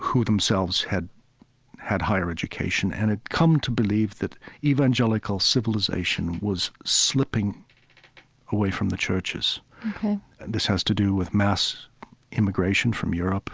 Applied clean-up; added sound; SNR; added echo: none; none; none; none.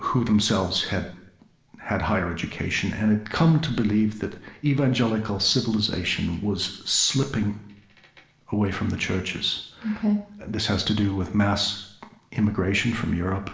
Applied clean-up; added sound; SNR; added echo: none; none; none; reverberation time 0.7 s.